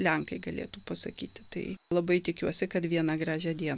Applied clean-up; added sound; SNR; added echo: none; Cricket; 12 dB; none.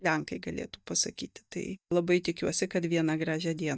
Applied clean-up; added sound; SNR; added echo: neural mask model DeepFilterNet 3.